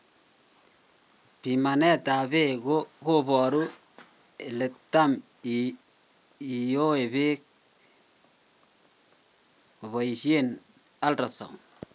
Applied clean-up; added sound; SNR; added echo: none; none; none; none.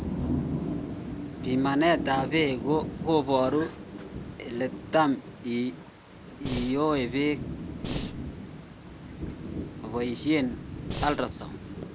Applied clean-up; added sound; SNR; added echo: none; Thunder / Rain + Breathing; 6 dB; none.